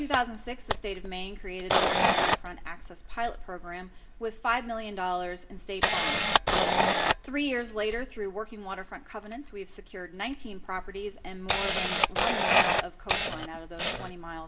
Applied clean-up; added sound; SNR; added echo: none; Camera; -5 dB; reverberation time 0.3 s.